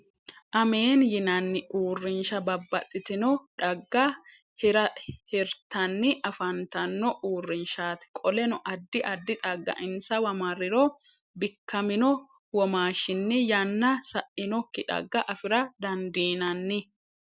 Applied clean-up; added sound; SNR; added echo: none; none; none; none.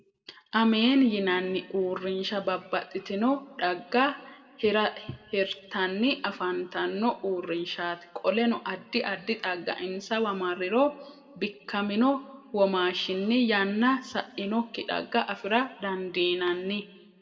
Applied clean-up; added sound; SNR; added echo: none; none; none; reverberation time 0.9 s.